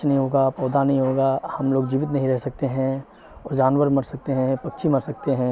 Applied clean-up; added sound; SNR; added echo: none; none; none; none.